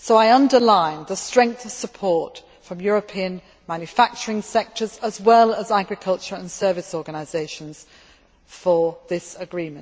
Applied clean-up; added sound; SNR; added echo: none; none; none; none.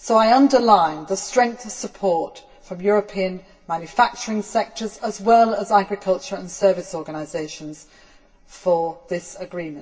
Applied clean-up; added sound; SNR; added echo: none; none; none; reverberation time 0.2 s.